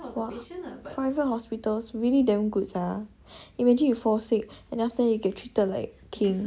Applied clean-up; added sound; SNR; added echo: none; none; none; none.